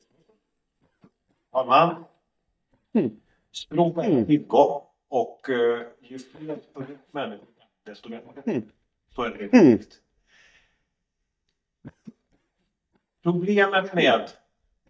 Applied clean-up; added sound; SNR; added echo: neural mask model DeepFilterNet 3.